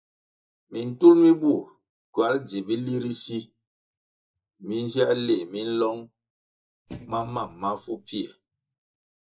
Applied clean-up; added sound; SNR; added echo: neural mask model DeepFilterNet 3.